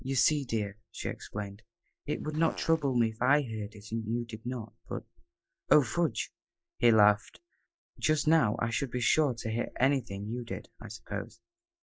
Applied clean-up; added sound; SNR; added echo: classical method log-MMSE.